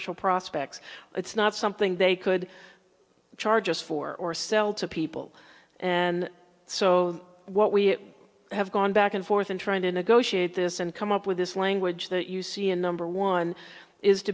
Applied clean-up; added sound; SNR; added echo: none; none; none; none.